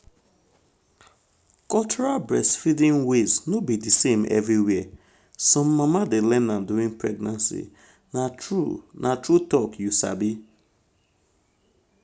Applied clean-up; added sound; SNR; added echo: none; none; none; none.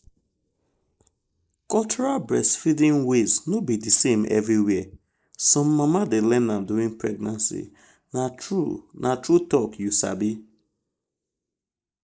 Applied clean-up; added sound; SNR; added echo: neural mask model Resemble Enhance denoiser.